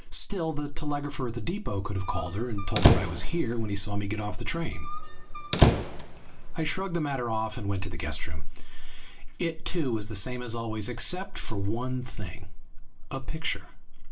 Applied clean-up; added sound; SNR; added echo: none; Squeak; 3 dB; reverberation time 0.2 s.